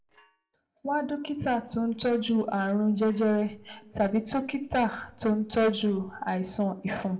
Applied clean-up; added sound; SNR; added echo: neural separator model SepFormer DNS4.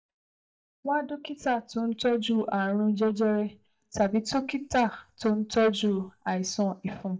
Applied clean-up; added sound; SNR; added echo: neural mask model DeepFilterNet 3.